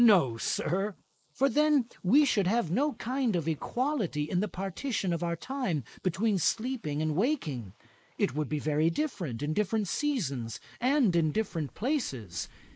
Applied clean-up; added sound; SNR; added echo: neural mask model Resemble Enhance denoiser.